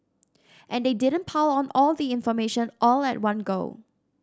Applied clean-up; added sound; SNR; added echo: none; none; none; none.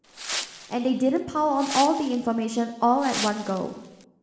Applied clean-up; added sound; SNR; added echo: none; Wind; 11 dB; reverberation time 1.0 s.